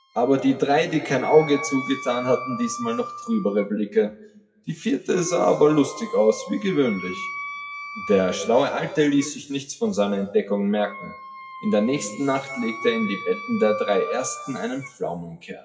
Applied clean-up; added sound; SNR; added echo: classical method WPE with log-MMSE.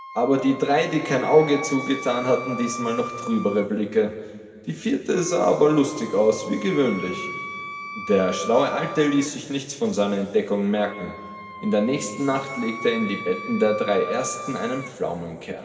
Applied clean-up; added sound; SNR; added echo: none; Wind instrument, woodwind instrument; 13 dB; reverberation time 3.0 s.